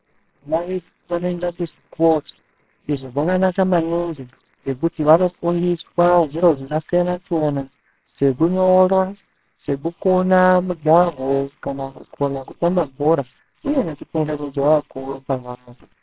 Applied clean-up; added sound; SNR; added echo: neural separator model SepFormer WHAMR!.